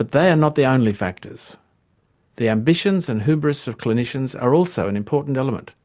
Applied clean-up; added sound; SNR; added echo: none; none; none; none.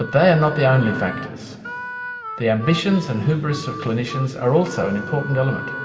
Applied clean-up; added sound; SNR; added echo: none; Harmonica; 13 dB; reverberation time 2.3 s.